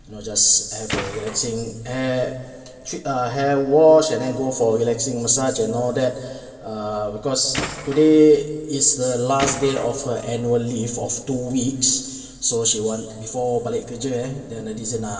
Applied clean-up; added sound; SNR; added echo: none; Tools; 10 dB; reverberation time 2.4 s.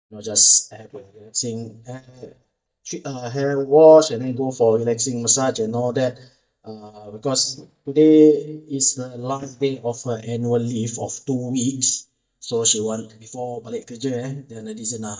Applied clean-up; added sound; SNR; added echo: neural mask model DeepFilterNet 3.